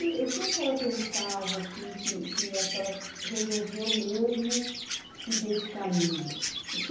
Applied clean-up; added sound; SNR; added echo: none; Chirp, tweet; 3 dB; reverberation time 0.7 s.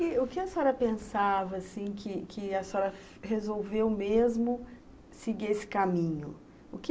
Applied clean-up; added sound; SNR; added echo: none; none; none; none.